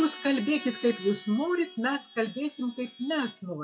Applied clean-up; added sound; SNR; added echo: classical method WPE with log-MMSE.